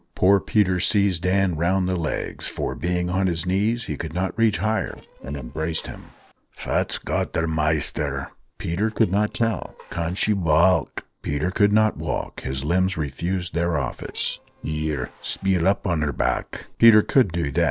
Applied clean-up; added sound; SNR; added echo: neural separator model SepFormer DNS4.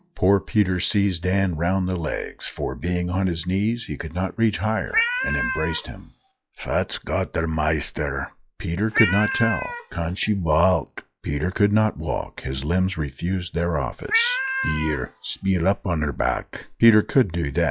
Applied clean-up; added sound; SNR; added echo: classical method log-MMSE.